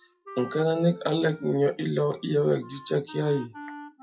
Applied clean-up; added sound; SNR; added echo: classical method WPE with log-MMSE.